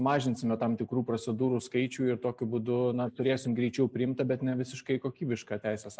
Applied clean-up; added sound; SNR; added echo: neural mask model Resemble Enhance denoiser.